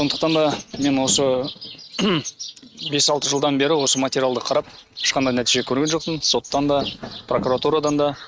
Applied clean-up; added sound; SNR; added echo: neural mask model RNNoise.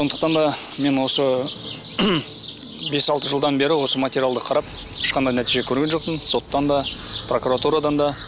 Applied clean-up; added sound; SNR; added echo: none; none; none; none.